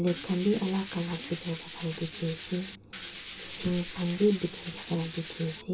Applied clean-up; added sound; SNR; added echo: none; Tools; 12 dB; reverberation time 0.2 s.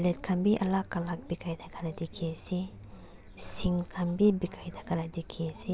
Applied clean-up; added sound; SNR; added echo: none; none; none; none.